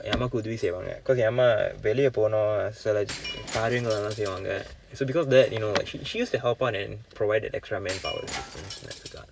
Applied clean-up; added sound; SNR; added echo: none; Shatter; 17 dB; none.